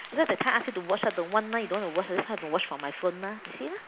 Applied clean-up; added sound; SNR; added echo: none; Applause / Clapping; 15 dB; none.